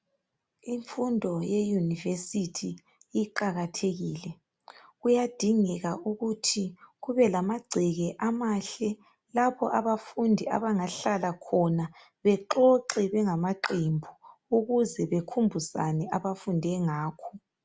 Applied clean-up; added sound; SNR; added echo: none; none; none; none.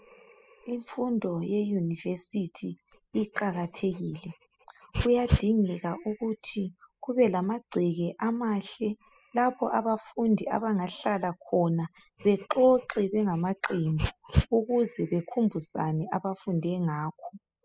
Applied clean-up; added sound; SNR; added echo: classical method spectral subtraction.